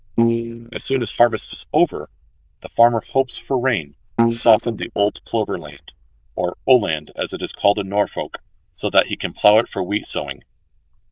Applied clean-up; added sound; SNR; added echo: neural diffusion model UNIVERSE++.